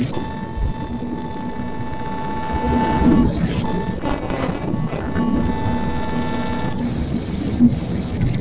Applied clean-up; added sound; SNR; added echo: neural separator model SepFormer DNS4.